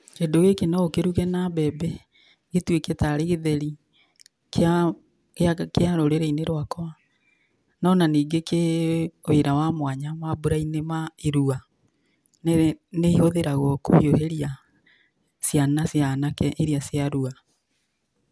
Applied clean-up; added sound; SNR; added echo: none; none; none; none.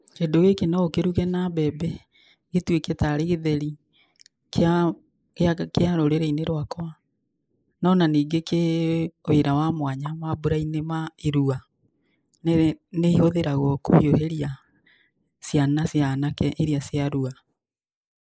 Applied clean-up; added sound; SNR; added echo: neural mask model Resemble Enhance denoiser.